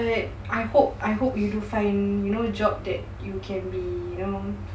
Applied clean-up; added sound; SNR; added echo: none; none; none; none.